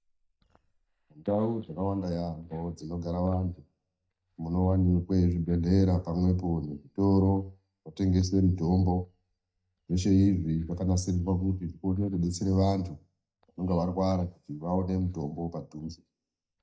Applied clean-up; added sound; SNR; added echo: neural mask model DeepFilterNet 3.